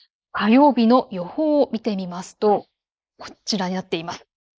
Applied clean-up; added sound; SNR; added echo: neural mask model Resemble Enhance denoiser.